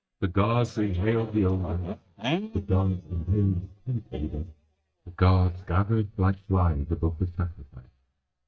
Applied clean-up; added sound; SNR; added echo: neural mask model DeepFilterNet 3.